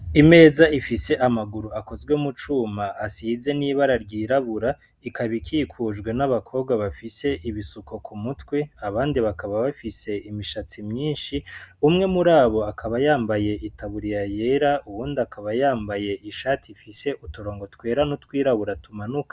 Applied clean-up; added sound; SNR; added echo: none; none; none; none.